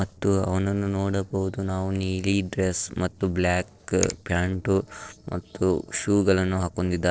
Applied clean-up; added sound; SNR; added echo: neural separator model SepFormer DNS4.